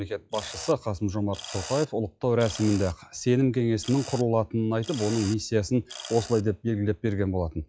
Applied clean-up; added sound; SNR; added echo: classical method log-MMSE.